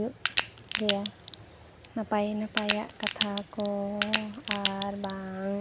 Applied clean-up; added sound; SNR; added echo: none; Crack; -4 dB; none.